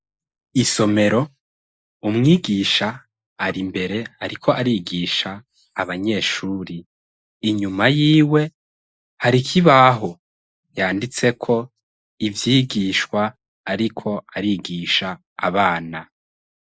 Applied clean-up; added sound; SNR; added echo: neural mask model Resemble Enhance denoiser.